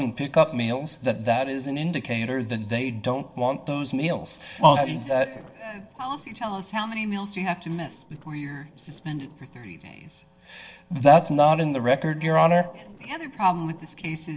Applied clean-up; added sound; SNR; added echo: neural separator model SepFormer DNS4.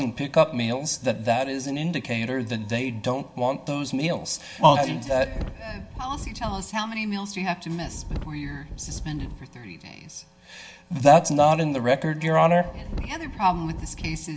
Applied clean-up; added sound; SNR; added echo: none; Wind; 10 dB; reverberation time 0.3 s.